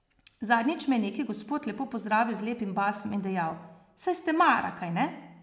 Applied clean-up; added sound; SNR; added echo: none; none; none; none.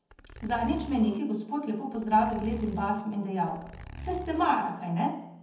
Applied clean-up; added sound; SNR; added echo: none; Zipper (clothing); 14 dB; reverberation time 0.7 s.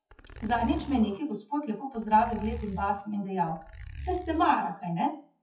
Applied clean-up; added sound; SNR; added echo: classical method WPE with log-MMSE.